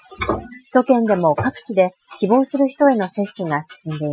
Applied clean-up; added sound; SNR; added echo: classical method Wiener filter.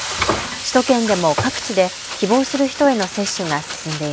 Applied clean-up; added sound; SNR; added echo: none; Frying (food); 7 dB; none.